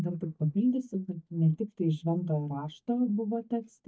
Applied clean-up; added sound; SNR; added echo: neural mask model DeepFilterNet 3.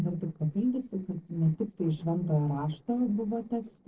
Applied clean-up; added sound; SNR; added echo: neural separator model SepFormer DNS4.